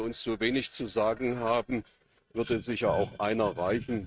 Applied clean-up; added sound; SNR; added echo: neural mask model RNNoise.